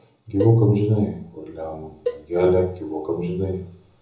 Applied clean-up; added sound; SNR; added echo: none; Cowbell; 12 dB; reverberation time 0.6 s.